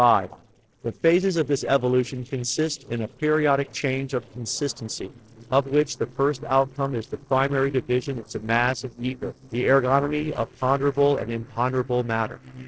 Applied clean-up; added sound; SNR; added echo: neural separator model SepFormer DNS4.